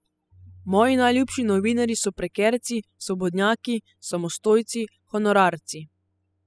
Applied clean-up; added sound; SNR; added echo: classical method spectral subtraction.